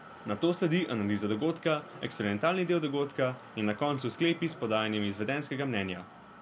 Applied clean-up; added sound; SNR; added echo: none; Motor vehicle (road); 19 dB; none.